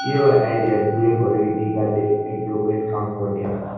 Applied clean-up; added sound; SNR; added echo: none; Musical instrument; 11 dB; reverberation time 1.3 s.